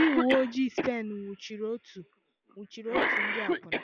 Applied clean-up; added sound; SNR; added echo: none; Cough; 2 dB; none.